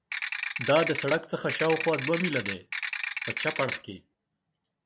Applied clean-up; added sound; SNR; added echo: none; Ratchet, pawl / Percussion; -4 dB; none.